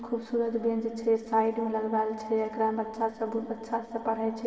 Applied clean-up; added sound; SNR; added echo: none; none; none; reverberation time 2.3 s.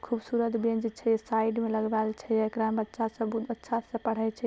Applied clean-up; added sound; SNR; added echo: none; none; none; none.